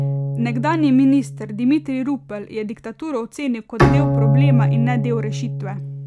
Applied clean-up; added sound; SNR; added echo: none; Bowed string instrument; -1 dB; none.